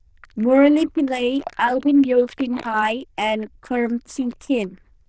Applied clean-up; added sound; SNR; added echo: neural diffusion model UNIVERSE++.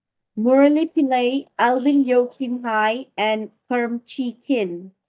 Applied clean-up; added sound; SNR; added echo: neural mask model DeepFilterNet 3.